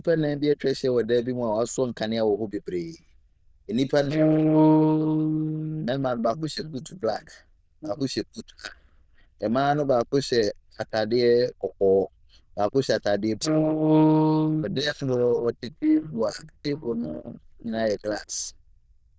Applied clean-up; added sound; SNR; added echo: neural diffusion model UNIVERSE++.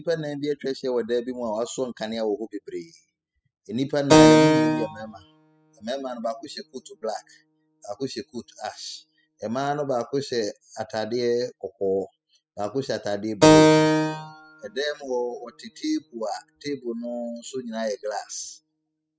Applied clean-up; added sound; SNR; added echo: classical method spectral subtraction.